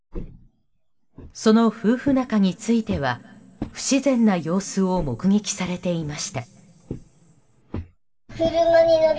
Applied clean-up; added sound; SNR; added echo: none; Walk, footsteps; 16 dB; reverberation time 2.1 s.